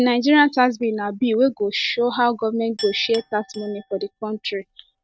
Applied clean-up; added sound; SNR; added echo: neural mask model RNNoise.